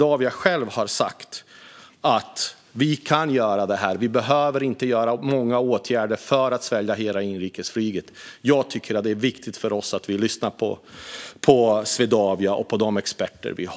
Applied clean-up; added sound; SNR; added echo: none; none; none; none.